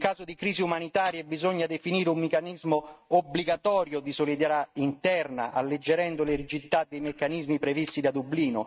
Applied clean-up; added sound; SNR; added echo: neural mask model RNNoise.